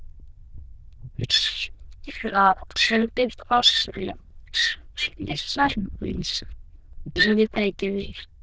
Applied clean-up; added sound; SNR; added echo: neural diffusion model UNIVERSE++.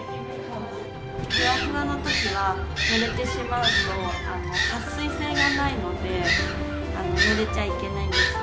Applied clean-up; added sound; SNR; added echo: none; Engine; 12 dB; none.